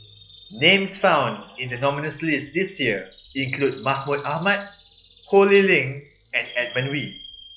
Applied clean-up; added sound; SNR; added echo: classical method log-MMSE.